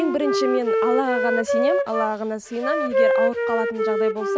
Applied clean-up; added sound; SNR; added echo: none; Wind instrument, woodwind instrument; -3 dB; none.